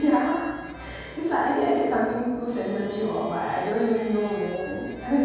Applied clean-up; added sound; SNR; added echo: none; Harmonica; 18 dB; reverberation time 1.2 s.